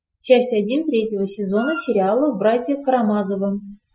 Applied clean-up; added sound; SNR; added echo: classical method Wiener filter.